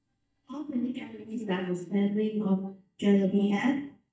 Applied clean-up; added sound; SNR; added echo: neural mask model DeepFilterNet 3.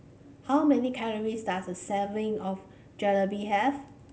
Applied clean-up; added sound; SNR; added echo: none; none; none; none.